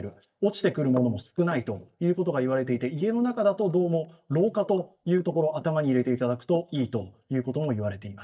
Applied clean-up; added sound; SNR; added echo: neural mask model DeepFilterNet 3.